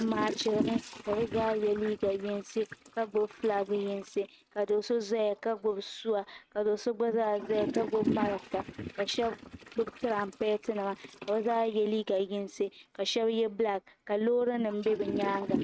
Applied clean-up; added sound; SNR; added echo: neural mask model RNNoise.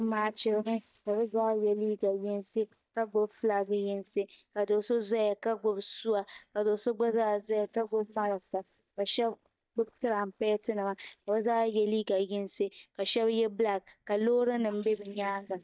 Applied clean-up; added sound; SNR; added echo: neural mask model DeepFilterNet 3.